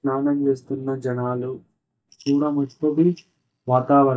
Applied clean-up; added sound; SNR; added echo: neural mask model DeepFilterNet 3.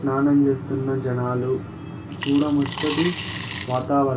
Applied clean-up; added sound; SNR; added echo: none; Coin (dropping) / Glass; 4 dB; reverberation time 0.3 s.